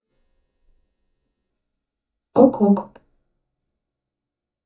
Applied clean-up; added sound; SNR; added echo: neural mask model DeepFilterNet 3.